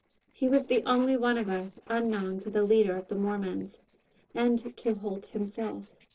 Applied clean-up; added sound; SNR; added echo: neural separator model SepFormer DNS4.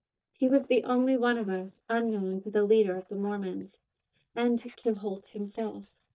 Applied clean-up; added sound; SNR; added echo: neural mask model DeepFilterNet 3.